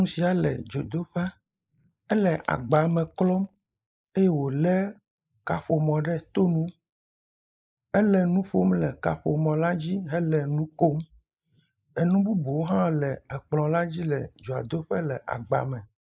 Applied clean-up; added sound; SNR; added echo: neural mask model Resemble Enhance denoiser.